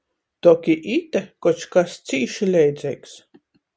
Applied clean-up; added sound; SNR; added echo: none; none; none; none.